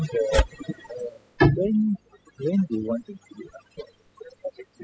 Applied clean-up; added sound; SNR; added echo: classical method spectral subtraction.